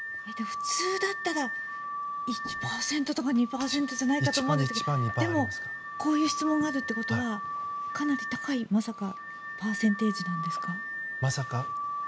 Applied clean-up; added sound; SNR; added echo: none; Alarm / Car; 5 dB; none.